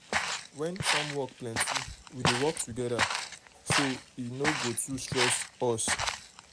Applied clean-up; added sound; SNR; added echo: none; Walk, footsteps; -1 dB; none.